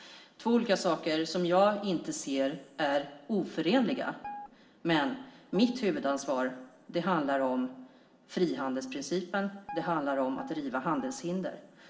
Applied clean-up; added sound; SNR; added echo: none; Guitar; 16 dB; reverberation time 1.1 s.